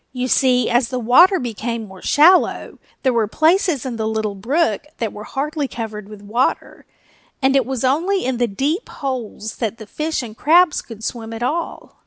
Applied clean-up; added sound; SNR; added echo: none; none; none; none.